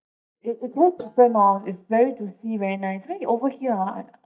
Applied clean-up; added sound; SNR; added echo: neural mask model DeepFilterNet 3.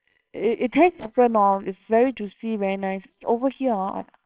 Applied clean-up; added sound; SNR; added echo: neural separator model SepFormer WHAMR!.